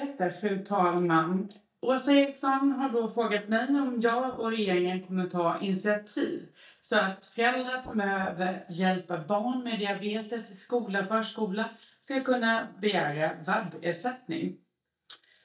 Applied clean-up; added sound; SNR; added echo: neural mask model DeepFilterNet 3.